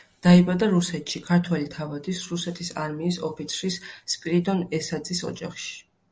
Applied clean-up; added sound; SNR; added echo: none; none; none; none.